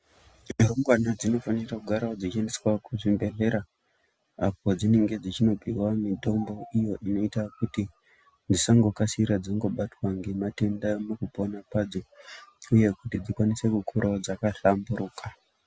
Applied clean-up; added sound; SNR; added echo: none; none; none; none.